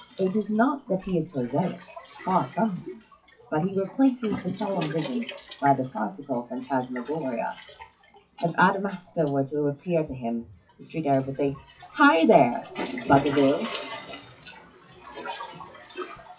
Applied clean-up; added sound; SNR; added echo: classical method WPE with log-MMSE.